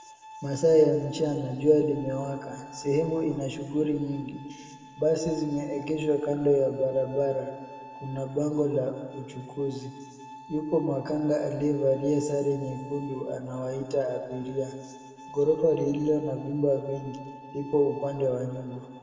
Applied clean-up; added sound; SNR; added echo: none; Bowed string instrument; 20 dB; reverberation time 2.0 s.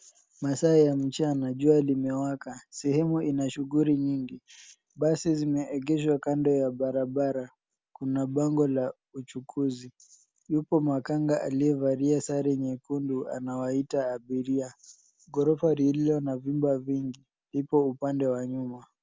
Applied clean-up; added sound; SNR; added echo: none; none; none; none.